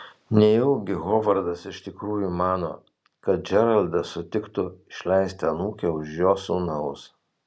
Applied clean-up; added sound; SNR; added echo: none; none; none; none.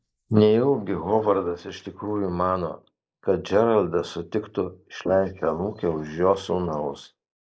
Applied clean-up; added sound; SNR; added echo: neural mask model Resemble Enhance denoiser.